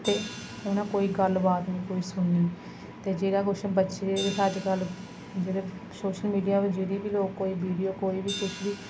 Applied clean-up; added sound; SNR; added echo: none; Hi-hat; 17 dB; none.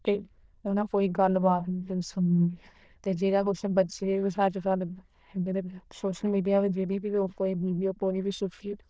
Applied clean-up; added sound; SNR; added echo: neural diffusion model UNIVERSE++.